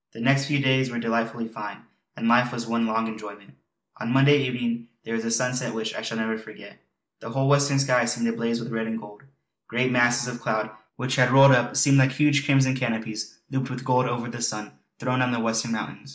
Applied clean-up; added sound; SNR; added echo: neural mask model Resemble Enhance denoiser.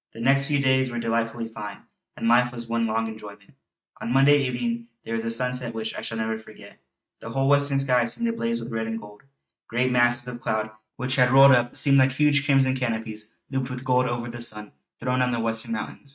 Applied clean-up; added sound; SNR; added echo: neural mask model RNNoise.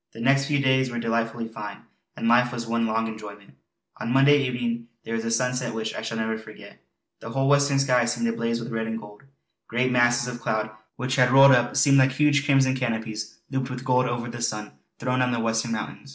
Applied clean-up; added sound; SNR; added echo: neural separator model SepFormer DNS4.